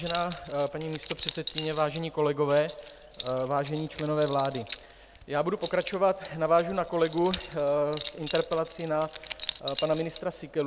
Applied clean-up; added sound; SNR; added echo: none; Keys jangling; 6 dB; none.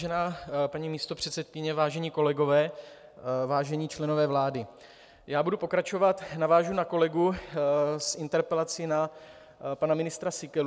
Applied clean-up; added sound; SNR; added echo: none; none; none; none.